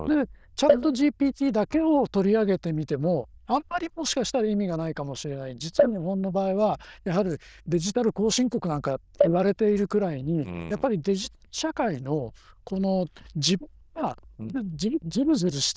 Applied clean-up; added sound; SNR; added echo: neural diffusion model UNIVERSE++.